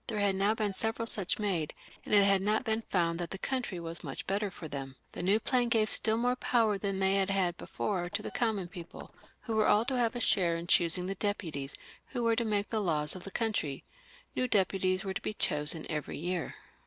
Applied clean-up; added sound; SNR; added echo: neural separator model SepFormer DNS4.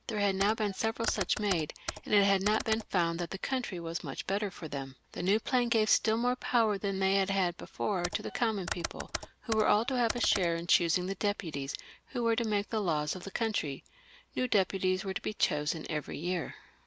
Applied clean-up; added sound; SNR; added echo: none; Computer keyboard; 10 dB; none.